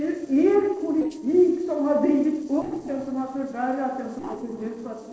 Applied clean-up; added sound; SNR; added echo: neural separator model SepFormer DNS4.